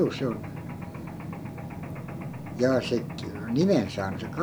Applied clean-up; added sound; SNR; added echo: none; Mechanisms; 8 dB; none.